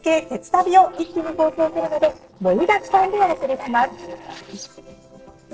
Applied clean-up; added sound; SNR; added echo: neural separator model SepFormer DNS4.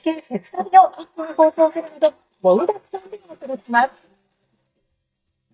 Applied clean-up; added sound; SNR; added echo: neural mask model DeepFilterNet 3.